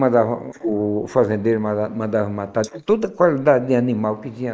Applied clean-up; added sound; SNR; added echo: neural mask model Resemble Enhance denoiser.